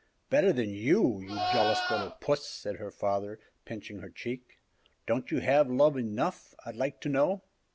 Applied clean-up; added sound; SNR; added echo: none; Livestock, farm animals, working animals; 3 dB; none.